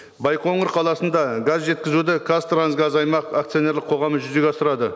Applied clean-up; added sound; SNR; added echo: none; none; none; none.